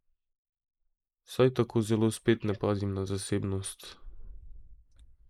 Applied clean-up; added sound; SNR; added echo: neural mask model Resemble Enhance denoiser.